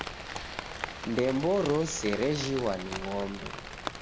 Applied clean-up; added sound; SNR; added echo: none; Rain; 8 dB; none.